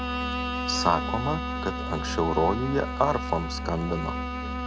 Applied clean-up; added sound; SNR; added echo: none; Bowed string instrument + Musical instrument; 2 dB; none.